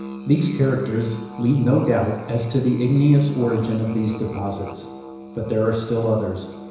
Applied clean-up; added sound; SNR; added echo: none; Musical instrument; 15 dB; reverberation time 1.0 s.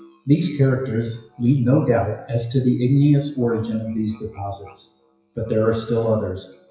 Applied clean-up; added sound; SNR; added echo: classical method WPE with log-MMSE.